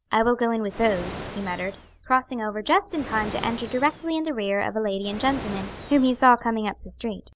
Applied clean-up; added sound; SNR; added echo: none; Animal; 14 dB; none.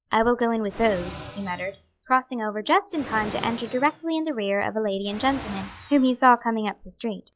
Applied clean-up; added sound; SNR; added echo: classical method log-MMSE.